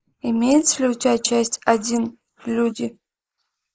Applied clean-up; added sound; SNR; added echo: neural mask model Resemble Enhance denoiser.